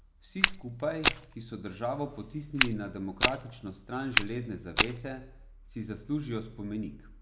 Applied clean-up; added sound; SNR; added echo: none; Walk, footsteps; -4 dB; none.